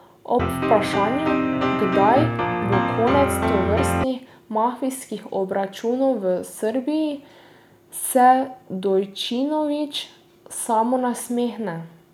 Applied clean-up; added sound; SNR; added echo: none; Piano; -1 dB; none.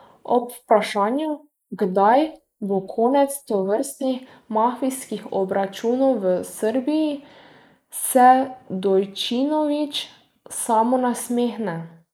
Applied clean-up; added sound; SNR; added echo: neural mask model Resemble Enhance denoiser.